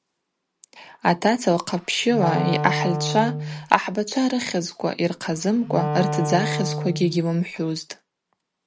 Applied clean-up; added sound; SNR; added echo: none; Wind instrument, woodwind instrument; 4 dB; none.